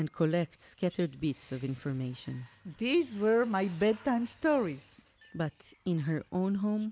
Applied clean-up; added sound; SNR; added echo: none; none; none; none.